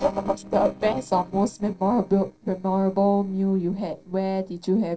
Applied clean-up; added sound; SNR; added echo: neural separator model SepFormer DNS4.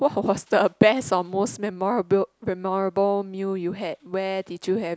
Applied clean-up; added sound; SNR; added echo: none; none; none; none.